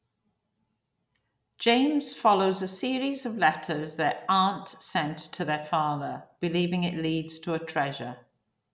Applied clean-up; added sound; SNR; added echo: none; none; none; none.